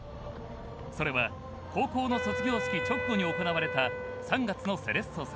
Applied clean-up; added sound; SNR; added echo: none; Wind instrument, woodwind instrument; 3 dB; none.